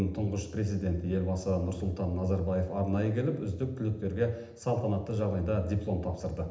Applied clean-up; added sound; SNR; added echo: none; none; none; reverberation time 0.8 s.